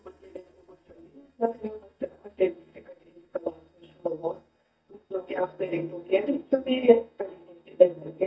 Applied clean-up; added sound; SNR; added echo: neural mask model DeepFilterNet 3.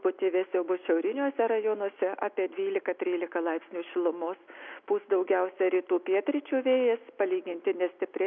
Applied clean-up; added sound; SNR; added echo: none; none; none; none.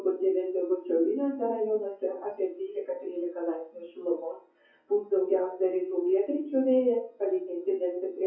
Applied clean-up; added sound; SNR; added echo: classical method WPE with log-MMSE.